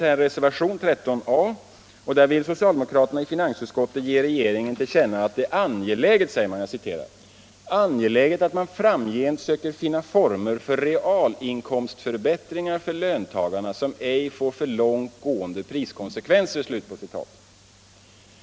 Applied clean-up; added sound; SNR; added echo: none; none; none; none.